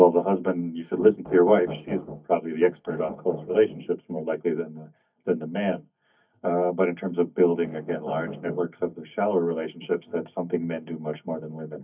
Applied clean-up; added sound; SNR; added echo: neural mask model DeepFilterNet 3.